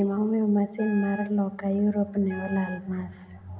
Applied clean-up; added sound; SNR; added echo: none; Wind instrument, woodwind instrument; 17 dB; reverberation time 1.5 s.